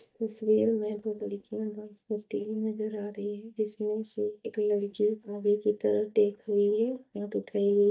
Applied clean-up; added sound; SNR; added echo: neural mask model DeepFilterNet 3.